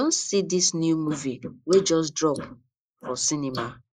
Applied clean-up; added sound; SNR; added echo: neural mask model Resemble Enhance denoiser.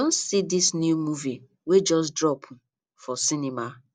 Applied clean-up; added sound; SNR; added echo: none; none; none; none.